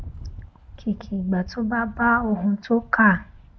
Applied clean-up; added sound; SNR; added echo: none; Rattle; 17 dB; none.